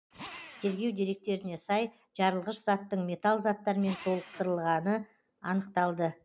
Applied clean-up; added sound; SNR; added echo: none; Drill; 19 dB; none.